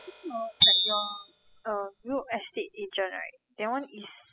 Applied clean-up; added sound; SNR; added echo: classical method spectral subtraction.